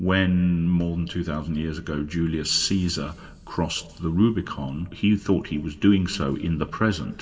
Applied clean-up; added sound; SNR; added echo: none; none; none; reverberation time 1.4 s.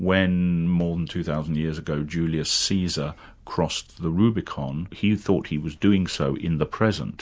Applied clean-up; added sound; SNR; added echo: none; none; none; none.